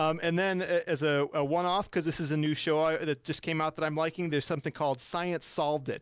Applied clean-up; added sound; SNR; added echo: none; none; none; none.